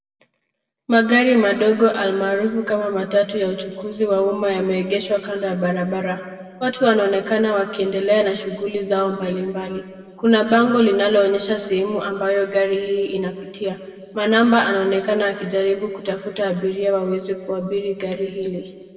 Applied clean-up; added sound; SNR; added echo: none; none; none; reverberation time 1.9 s.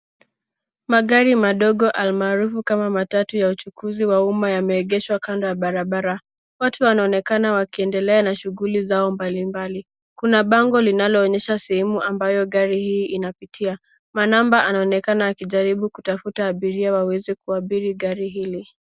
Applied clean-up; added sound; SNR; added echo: none; none; none; none.